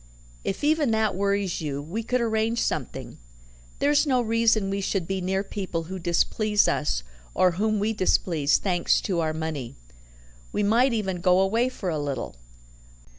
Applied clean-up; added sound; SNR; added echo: none; none; none; none.